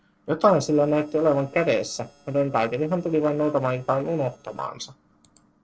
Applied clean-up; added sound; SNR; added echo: neural separator model SepFormer DNS4.